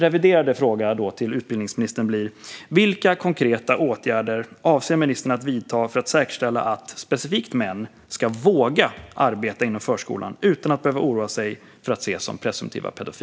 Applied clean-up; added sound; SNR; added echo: none; none; none; none.